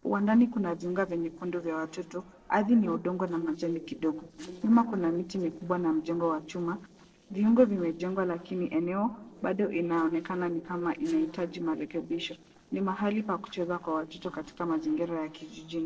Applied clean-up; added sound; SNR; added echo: neural separator model SepFormer DNS4.